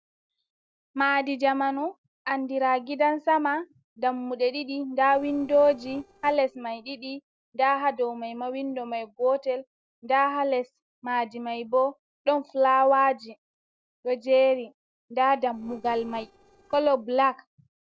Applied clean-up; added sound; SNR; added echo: neural separator model SepFormer DNS4.